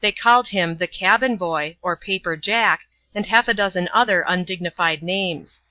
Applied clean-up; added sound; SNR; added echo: none; none; none; none.